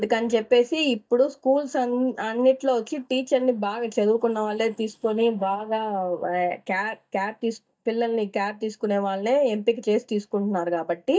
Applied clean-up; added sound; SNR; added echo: neural mask model DeepFilterNet 3.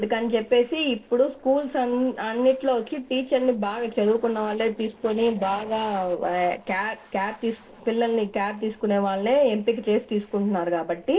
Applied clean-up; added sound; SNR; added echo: neural separator model SepFormer DNS4.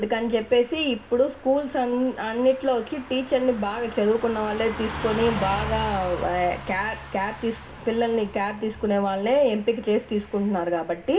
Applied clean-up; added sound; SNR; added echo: none; Car passing by / Truck; 13 dB; reverberation time 0.2 s.